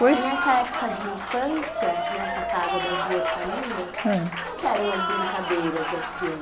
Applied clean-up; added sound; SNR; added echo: none; Applause; 2 dB; none.